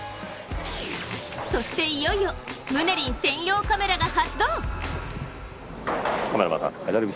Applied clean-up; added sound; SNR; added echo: none; none; none; none.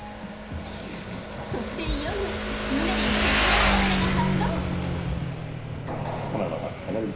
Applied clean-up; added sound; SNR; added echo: none; Motorcycle; -5 dB; reverberation time 0.5 s.